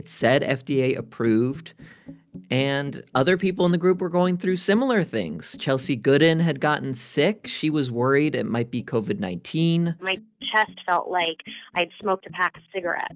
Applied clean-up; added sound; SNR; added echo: none; none; none; none.